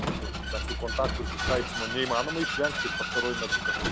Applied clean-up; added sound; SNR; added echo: none; Vehicle; -2 dB; none.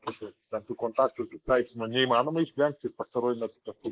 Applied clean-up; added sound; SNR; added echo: neural mask model Resemble Enhance denoiser.